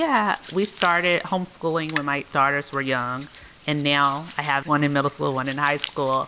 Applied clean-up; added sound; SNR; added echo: none; Hands; 13 dB; none.